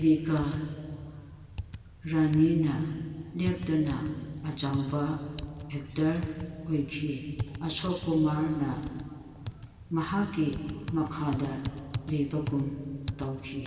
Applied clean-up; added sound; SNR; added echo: none; Typing; 12 dB; reverberation time 2.5 s.